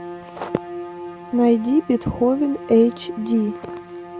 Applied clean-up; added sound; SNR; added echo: none; Bowed string instrument; 14 dB; none.